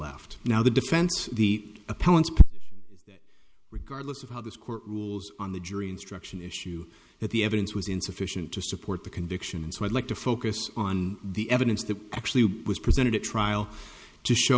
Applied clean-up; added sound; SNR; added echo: none; none; none; none.